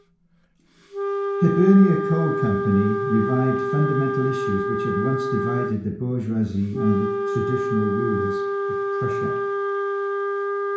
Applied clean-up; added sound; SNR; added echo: none; Wind instrument, woodwind instrument; 2 dB; reverberation time 0.5 s.